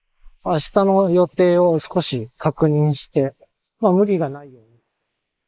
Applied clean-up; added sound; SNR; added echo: neural mask model Resemble Enhance denoiser.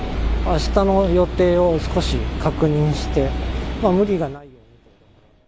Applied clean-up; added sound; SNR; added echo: none; none; none; none.